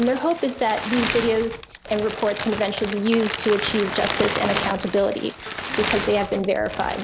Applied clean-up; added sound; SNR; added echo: none; Crumpling, crinkling; 6 dB; none.